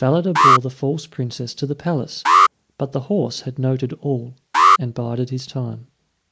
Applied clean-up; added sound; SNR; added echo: neural mask model Resemble Enhance denoiser.